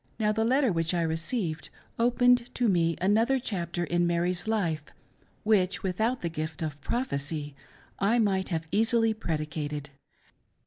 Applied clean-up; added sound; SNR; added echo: none; none; none; none.